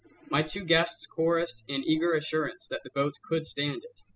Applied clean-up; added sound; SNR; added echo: classical method spectral subtraction.